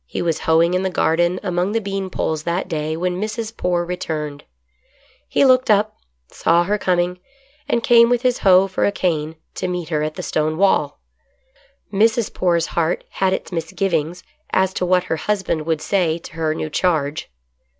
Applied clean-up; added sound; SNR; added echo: none; none; none; none.